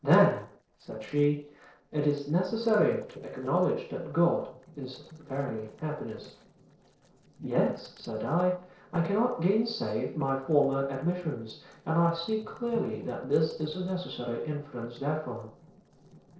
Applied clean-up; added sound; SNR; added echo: neural separator model SepFormer DNS4.